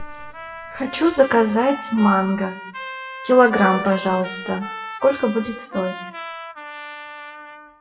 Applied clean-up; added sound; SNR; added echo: classical method WPE with log-MMSE.